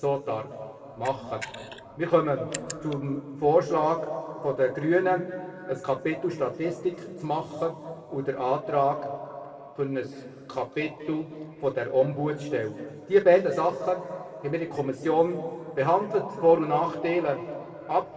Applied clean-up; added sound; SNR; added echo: none; Camera; 16 dB; reverberation time 2.2 s.